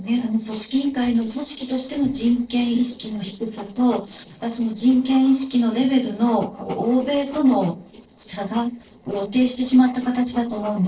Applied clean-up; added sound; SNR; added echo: neural separator model SepFormer DNS4.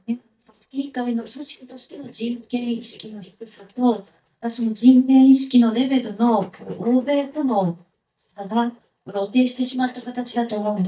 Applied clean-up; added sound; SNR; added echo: neural mask model DeepFilterNet 3.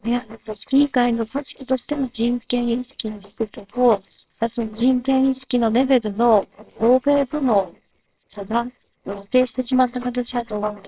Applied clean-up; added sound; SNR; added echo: neural separator model SepFormer WHAMR!.